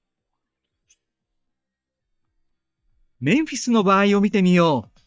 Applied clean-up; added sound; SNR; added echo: neural mask model DeepFilterNet 3.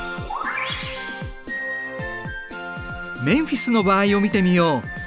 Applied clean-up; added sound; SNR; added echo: none; none; none; none.